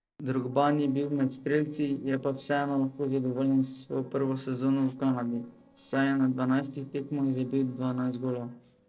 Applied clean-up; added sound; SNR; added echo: neural separator model SepFormer DNS4.